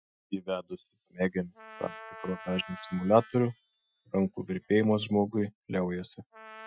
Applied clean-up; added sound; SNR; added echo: classical method Wiener filter.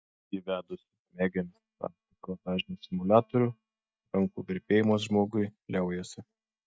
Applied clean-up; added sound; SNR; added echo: neural mask model DeepFilterNet 3.